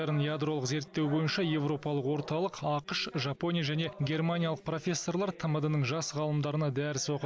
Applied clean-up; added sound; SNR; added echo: none; none; none; none.